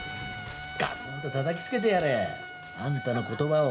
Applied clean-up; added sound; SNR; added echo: none; Trumpet; 11 dB; none.